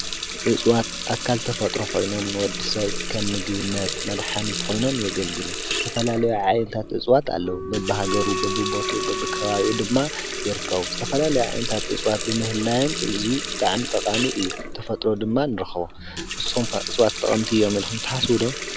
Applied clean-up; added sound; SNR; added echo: none; Water tap, faucet + Wind instrument, woodwind instrument; 5 dB; none.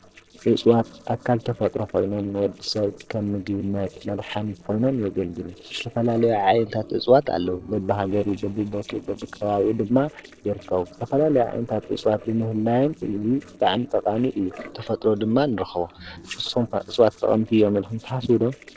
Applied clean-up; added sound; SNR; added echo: neural separator model SepFormer DNS4.